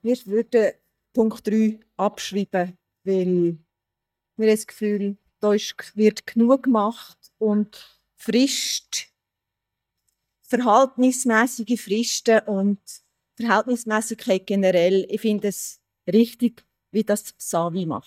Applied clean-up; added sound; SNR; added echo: neural mask model DeepFilterNet 3.